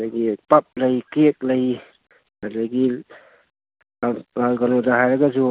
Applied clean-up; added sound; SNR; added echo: none; none; none; none.